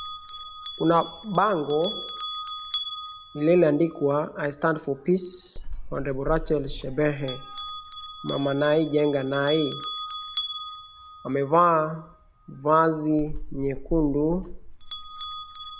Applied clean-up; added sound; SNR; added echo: none; Bell; 8 dB; none.